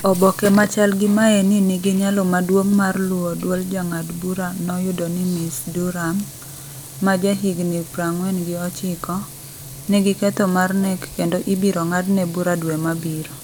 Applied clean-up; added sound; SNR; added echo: none; Frying (food); 16 dB; none.